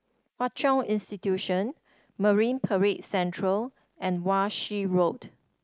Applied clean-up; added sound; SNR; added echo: neural mask model Resemble Enhance denoiser.